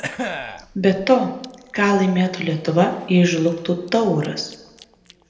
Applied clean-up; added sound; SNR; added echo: none; Chewing, mastication / Cough; 17 dB; reverberation time 0.8 s.